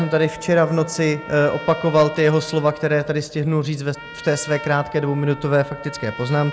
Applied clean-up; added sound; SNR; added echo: none; Trumpet; 16 dB; none.